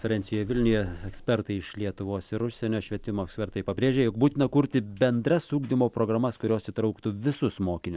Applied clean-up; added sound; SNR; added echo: none; none; none; none.